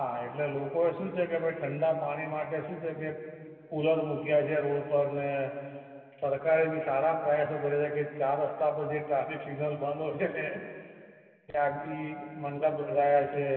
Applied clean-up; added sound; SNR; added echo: none; none; none; reverberation time 2.5 s.